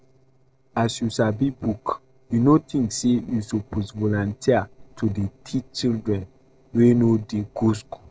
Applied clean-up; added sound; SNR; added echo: neural separator model SepFormer DNS4.